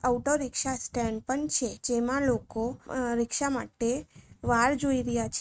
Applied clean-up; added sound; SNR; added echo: neural mask model RNNoise.